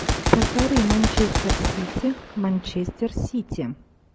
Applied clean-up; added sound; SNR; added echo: none; Gunshot, gunfire; 2 dB; none.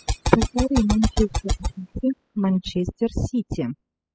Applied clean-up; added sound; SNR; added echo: classical method spectral subtraction.